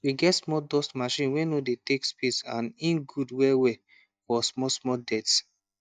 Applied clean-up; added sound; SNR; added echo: neural mask model DeepFilterNet 3.